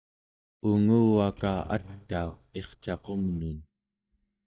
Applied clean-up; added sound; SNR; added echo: neural mask model DeepFilterNet 3.